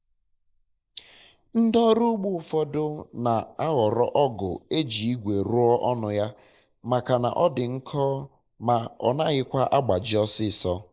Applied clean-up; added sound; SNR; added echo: neural mask model Resemble Enhance denoiser.